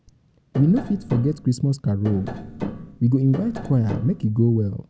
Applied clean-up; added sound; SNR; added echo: none; Tap; 10 dB; none.